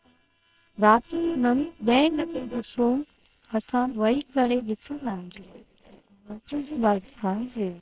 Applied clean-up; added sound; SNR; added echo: neural separator model SepFormer WHAMR!.